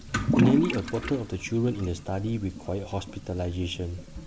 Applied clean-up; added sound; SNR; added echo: none; Toilet flush / Liquid + Camera; 2 dB; none.